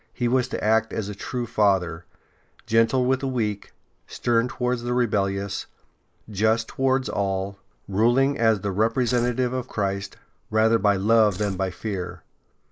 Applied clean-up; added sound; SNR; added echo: neural mask model Resemble Enhance denoiser.